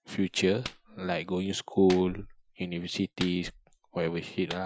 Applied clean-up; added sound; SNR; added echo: classical method Wiener filter.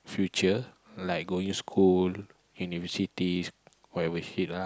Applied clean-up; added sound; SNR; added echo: none; none; none; none.